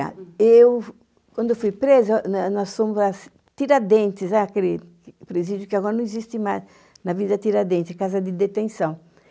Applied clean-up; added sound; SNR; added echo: none; none; none; none.